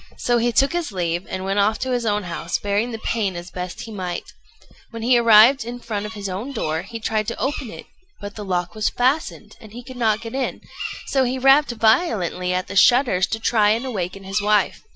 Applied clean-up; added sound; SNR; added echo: none; Bird vocalization, bird call, bird song; 18 dB; none.